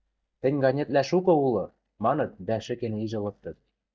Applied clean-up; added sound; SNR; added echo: neural mask model DeepFilterNet 3.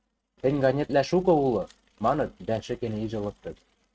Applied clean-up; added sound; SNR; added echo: neural mask model RNNoise.